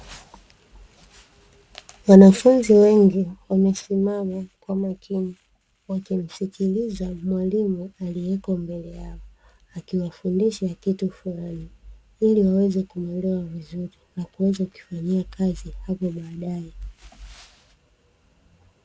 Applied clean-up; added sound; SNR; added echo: none; none; none; none.